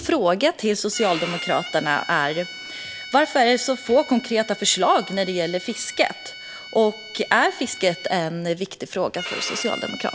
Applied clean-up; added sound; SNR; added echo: none; Bowed string instrument; 13 dB; none.